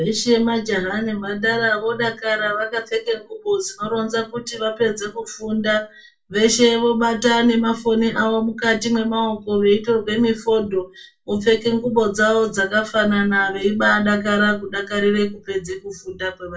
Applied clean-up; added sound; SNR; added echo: none; none; none; reverberation time 0.2 s.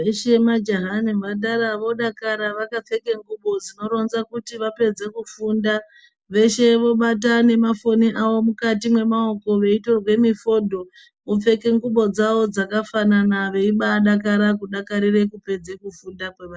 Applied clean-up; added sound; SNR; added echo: none; none; none; none.